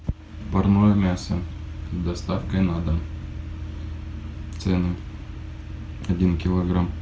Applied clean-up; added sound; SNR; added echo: none; none; none; none.